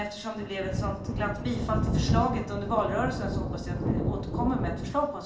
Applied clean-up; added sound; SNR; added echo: none; Thunder; -1 dB; reverberation time 0.4 s.